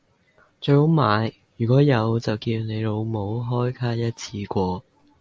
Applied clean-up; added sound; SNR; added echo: none; none; none; none.